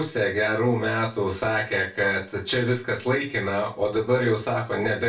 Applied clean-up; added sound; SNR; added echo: none; none; none; reverberation time 0.3 s.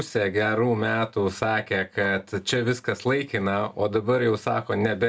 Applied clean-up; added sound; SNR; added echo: none; none; none; none.